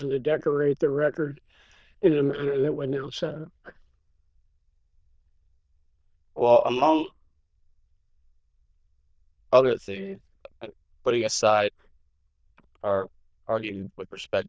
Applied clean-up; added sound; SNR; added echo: neural diffusion model UNIVERSE++.